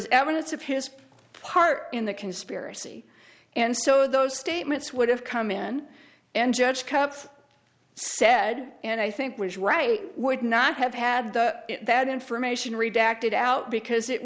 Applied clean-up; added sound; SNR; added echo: none; none; none; none.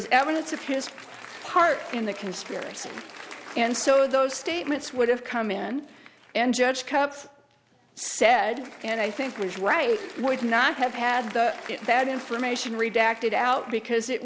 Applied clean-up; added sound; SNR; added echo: none; Applause; 17 dB; none.